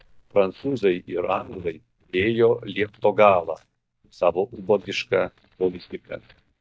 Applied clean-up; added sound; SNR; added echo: neural mask model DeepFilterNet 3.